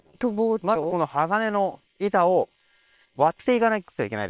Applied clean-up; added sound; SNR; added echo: neural separator model SepFormer WHAM!.